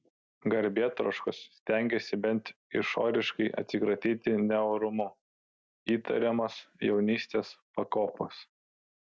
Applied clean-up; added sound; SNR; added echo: none; none; none; none.